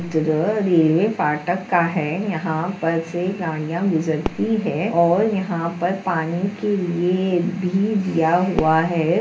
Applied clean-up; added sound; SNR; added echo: none; Fireworks; 18 dB; reverberation time 0.3 s.